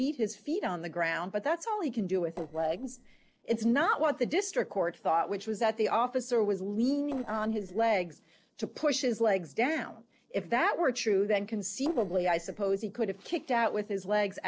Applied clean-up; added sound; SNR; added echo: neural separator model SepFormer DNS4.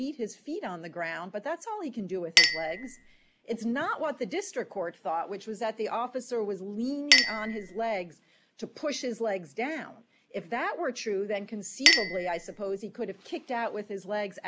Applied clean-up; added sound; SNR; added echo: none; Chink, clink; 0 dB; none.